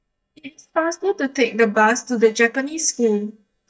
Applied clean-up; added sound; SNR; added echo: neural mask model DeepFilterNet 3.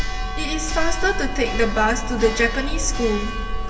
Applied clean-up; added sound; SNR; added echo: none; Church bell; 0 dB; reverberation time 2.0 s.